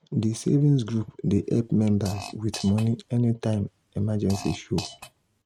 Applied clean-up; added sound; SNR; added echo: neural mask model RNNoise.